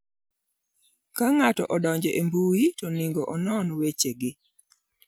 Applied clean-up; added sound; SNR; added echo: none; none; none; none.